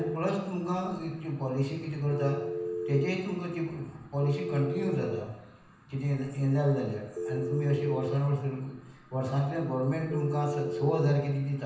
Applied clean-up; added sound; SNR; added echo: none; Telephone; 8 dB; reverberation time 0.9 s.